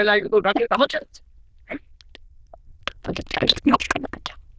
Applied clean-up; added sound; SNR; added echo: neural diffusion model UNIVERSE++.